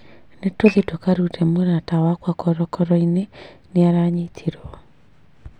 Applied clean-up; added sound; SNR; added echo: none; Dishes, pots, and pans / Glass; 12 dB; none.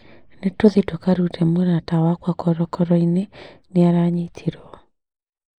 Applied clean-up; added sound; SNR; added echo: neural mask model Resemble Enhance denoiser.